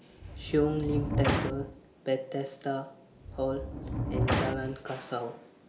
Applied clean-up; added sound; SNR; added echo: none; Sliding door; 0 dB; none.